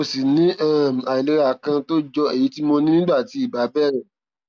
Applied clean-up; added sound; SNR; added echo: none; none; none; none.